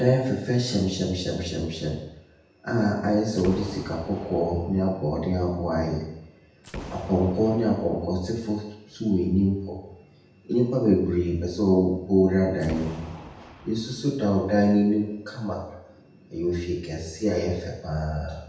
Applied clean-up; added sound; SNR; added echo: none; Boom; 18 dB; reverberation time 0.8 s.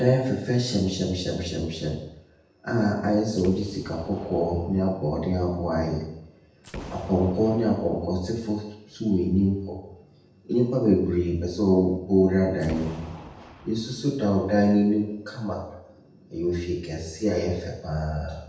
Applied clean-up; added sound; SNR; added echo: neural separator model SepFormer DNS4.